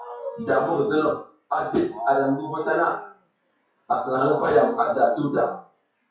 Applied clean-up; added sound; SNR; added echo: classical method WPE with log-MMSE.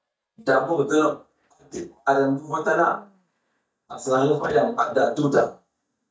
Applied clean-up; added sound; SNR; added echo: neural mask model DeepFilterNet 3.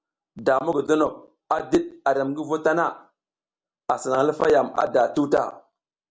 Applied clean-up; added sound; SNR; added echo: none; none; none; none.